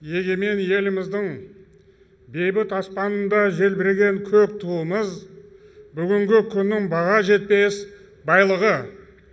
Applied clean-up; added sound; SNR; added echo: none; none; none; none.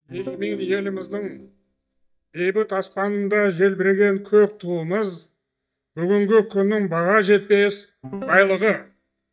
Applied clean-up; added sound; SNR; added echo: neural mask model DeepFilterNet 3.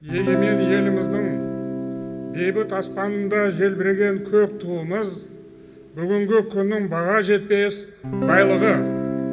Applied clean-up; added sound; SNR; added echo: none; Guitar; 5 dB; reverberation time 1.9 s.